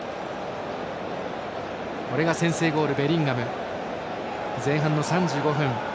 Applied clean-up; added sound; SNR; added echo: none; none; none; none.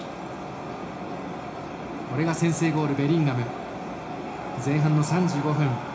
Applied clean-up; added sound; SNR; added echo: none; none; none; reverberation time 0.4 s.